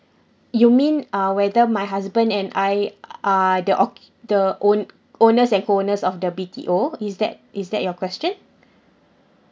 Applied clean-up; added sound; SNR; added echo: none; none; none; none.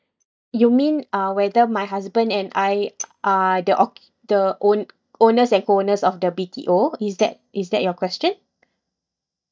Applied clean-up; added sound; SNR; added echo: neural mask model DeepFilterNet 3.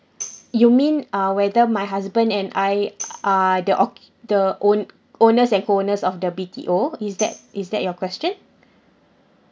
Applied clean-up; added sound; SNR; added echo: none; Tambourine; 19 dB; none.